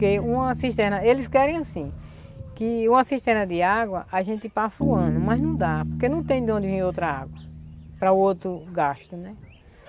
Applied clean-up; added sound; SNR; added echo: none; Bass guitar; 8 dB; none.